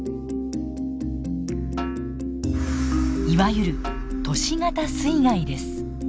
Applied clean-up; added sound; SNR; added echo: none; Snare drum; 19 dB; none.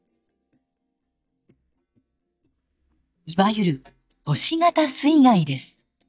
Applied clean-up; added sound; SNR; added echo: neural mask model DeepFilterNet 3.